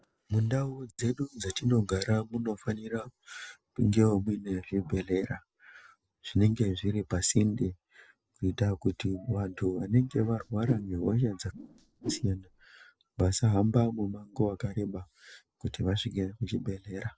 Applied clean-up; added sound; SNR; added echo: neural separator model SepFormer DNS4.